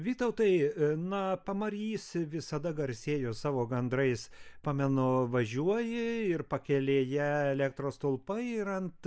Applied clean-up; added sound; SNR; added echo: neural mask model Resemble Enhance denoiser.